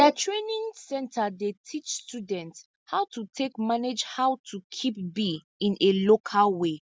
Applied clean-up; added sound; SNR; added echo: none; none; none; none.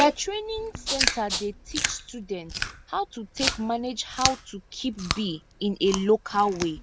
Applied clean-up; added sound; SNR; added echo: none; Rattle (instrument) + Chewing, mastication; 5 dB; none.